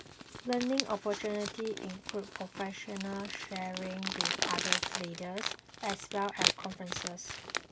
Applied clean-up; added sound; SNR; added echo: none; Crumpling, crinkling; 0 dB; none.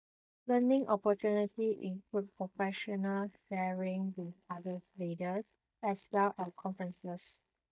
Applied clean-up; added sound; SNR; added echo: neural mask model DeepFilterNet 3.